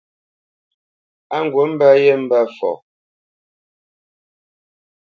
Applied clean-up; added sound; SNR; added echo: none; none; none; none.